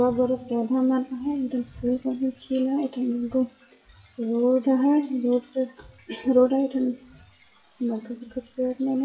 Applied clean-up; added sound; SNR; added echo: classical method WPE with log-MMSE.